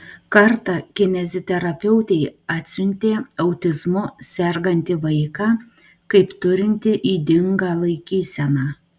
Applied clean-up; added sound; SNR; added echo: none; none; none; none.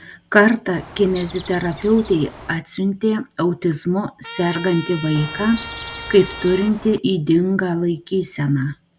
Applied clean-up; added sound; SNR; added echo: none; Trumpet + Chirp, tweet; 13 dB; none.